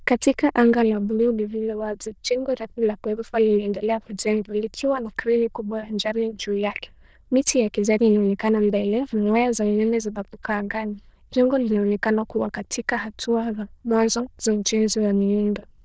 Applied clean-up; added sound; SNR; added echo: neural diffusion model UNIVERSE++.